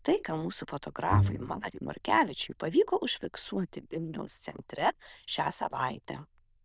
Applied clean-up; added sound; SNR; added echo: neural diffusion model UNIVERSE++.